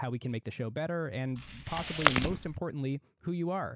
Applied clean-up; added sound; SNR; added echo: none; Chewing, mastication; -3 dB; none.